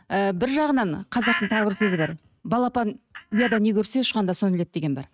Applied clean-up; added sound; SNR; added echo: neural mask model RNNoise.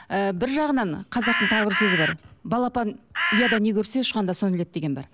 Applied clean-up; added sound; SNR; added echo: none; Bird; -2 dB; none.